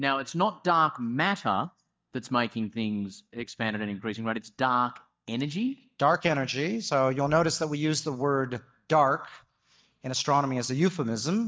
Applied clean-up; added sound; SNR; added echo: neural mask model DeepFilterNet 3.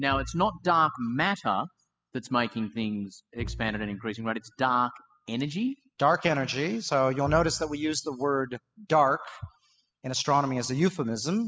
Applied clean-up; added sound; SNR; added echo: classical method spectral subtraction.